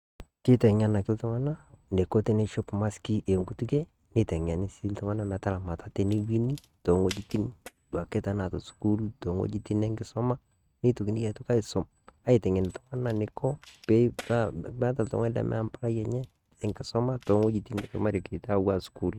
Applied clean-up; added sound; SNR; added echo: neural mask model RNNoise.